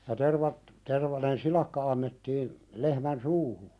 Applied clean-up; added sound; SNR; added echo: none; none; none; none.